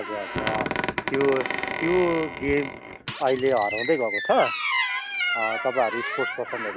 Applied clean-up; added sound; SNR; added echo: none; Squeak; 3 dB; none.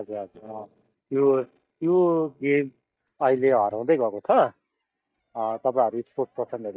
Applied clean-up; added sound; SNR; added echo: neural mask model DeepFilterNet 3.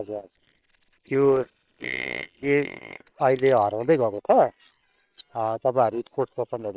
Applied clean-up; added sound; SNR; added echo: neural separator model SepFormer WHAM!.